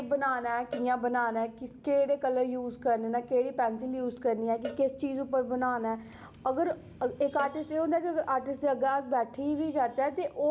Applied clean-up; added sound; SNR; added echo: none; Cowbell; 19 dB; none.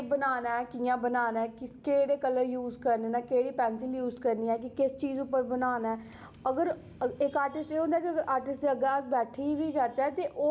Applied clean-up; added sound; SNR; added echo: none; none; none; none.